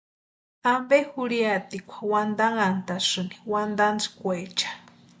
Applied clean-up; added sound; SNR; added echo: none; none; none; none.